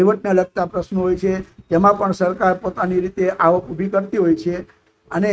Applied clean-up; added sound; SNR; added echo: neural mask model RNNoise.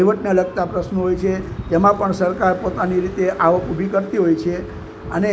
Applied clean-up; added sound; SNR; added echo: none; Car; 17 dB; none.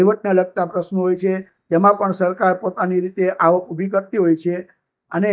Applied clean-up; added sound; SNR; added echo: neural mask model DeepFilterNet 3.